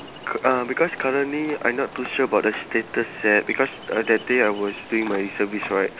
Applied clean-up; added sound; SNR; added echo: none; Ocean + Chewing, mastication / Dog; 16 dB; none.